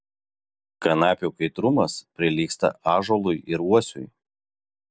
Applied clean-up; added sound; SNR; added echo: none; none; none; none.